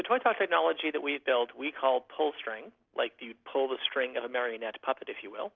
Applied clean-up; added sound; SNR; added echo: none; none; none; none.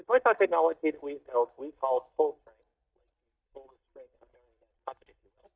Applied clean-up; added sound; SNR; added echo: neural mask model DeepFilterNet 3.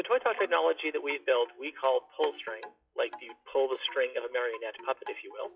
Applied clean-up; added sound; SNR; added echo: classical method WPE with log-MMSE.